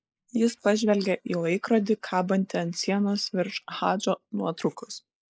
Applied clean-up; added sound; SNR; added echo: neural mask model Resemble Enhance denoiser.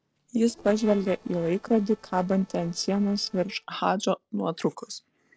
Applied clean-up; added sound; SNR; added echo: neural separator model SepFormer DNS4.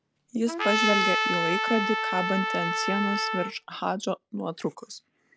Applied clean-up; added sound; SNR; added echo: none; Trumpet; -2 dB; none.